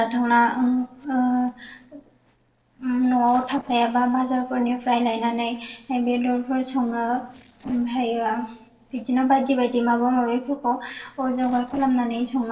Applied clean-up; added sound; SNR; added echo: neural separator model SepFormer DNS4.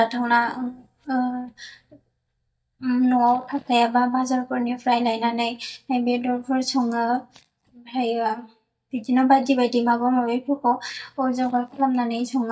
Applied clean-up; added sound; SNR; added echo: neural mask model DeepFilterNet 3.